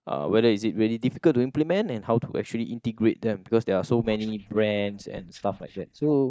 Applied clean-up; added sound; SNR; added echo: neural mask model DeepFilterNet 3.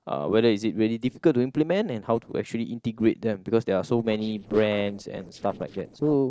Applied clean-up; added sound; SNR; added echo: neural separator model SepFormer DNS4.